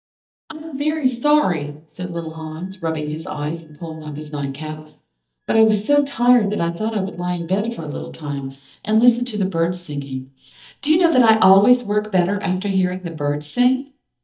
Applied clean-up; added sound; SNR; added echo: neural mask model DeepFilterNet 3.